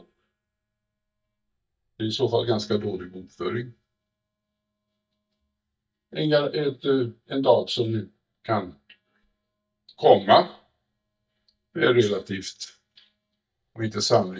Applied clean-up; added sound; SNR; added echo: neural mask model DeepFilterNet 3.